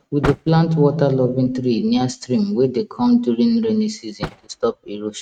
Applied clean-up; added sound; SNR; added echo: neural mask model RNNoise.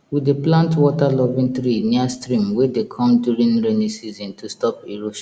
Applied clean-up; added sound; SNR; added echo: none; none; none; none.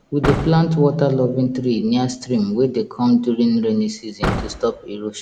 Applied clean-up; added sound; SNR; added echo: none; Slam / Car; 11 dB; none.